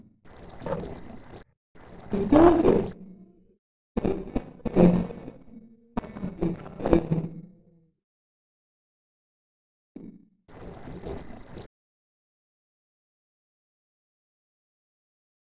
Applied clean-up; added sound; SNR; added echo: neural separator model SepFormer DNS4.